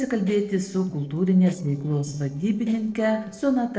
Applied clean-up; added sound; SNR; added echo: neural separator model SepFormer DNS4.